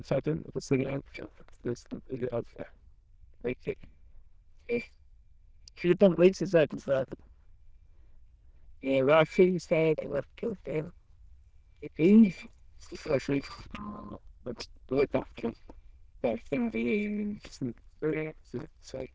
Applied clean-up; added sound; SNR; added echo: neural diffusion model UNIVERSE++.